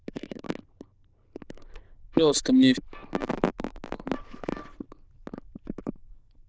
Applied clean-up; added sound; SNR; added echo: neural diffusion model UNIVERSE++.